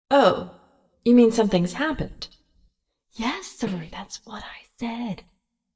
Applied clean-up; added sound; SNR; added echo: neural mask model DeepFilterNet 3.